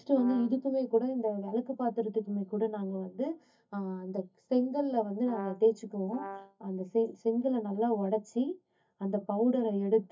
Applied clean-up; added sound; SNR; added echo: neural mask model DeepFilterNet 3.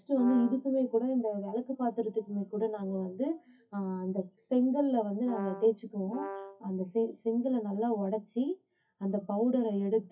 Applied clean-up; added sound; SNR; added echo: classical method WPE with log-MMSE.